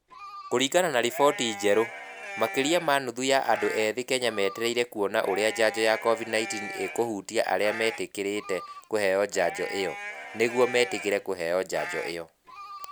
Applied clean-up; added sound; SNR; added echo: none; Livestock, farm animals, working animals; 12 dB; none.